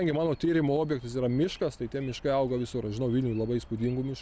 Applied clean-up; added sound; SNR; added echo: none; none; none; none.